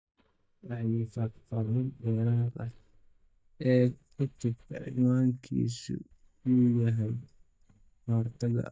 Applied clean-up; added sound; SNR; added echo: neural mask model DeepFilterNet 3.